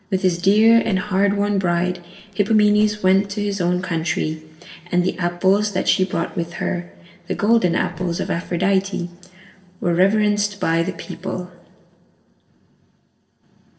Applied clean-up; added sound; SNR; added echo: neural separator model SepFormer DNS4.